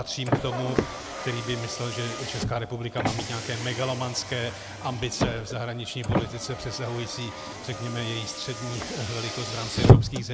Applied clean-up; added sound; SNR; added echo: none; Car; -3 dB; none.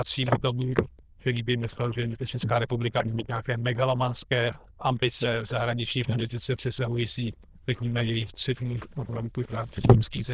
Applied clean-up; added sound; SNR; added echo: neural diffusion model UNIVERSE++.